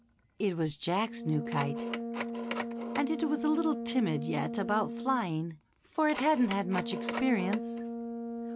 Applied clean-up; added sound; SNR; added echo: none; Brass instrument + Telephone; 5 dB; none.